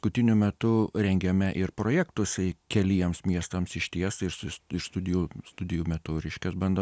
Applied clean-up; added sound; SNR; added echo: none; none; none; none.